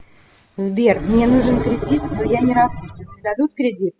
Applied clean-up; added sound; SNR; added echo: classical method spectral subtraction.